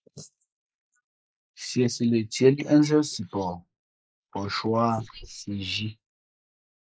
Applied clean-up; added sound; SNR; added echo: neural mask model Resemble Enhance denoiser.